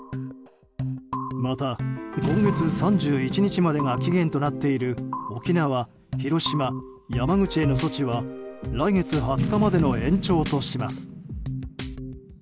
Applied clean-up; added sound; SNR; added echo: none; Boom; 10 dB; none.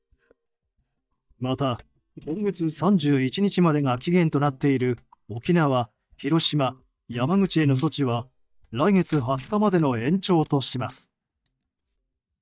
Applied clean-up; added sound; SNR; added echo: neural mask model DeepFilterNet 3.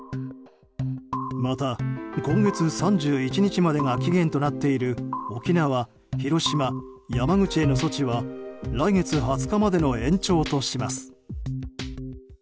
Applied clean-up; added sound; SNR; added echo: none; none; none; none.